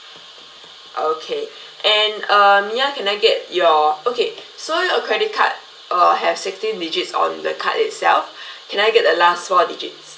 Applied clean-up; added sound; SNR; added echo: none; Bowed string instrument; 20 dB; reverberation time 0.2 s.